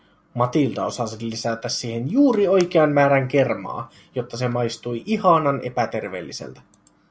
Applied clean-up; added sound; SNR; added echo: none; none; none; none.